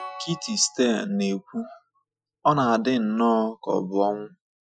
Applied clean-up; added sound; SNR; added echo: classical method Wiener filter.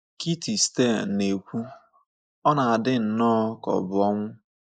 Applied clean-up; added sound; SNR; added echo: neural mask model Resemble Enhance denoiser.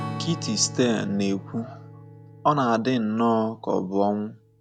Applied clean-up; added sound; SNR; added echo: none; Strum; 13 dB; none.